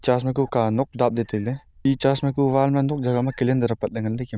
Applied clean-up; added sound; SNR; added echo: neural diffusion model UNIVERSE++.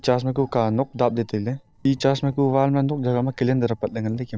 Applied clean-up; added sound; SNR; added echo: neural separator model SepFormer DNS4.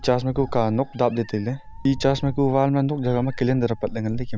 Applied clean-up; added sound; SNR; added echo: none; Meow; 11 dB; none.